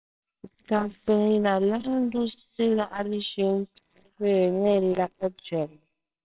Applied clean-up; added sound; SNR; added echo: neural separator model SepFormer WHAMR!.